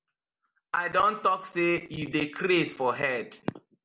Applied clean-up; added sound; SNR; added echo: none; none; none; none.